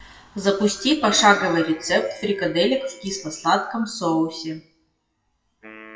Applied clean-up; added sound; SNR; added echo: classical method WPE with log-MMSE.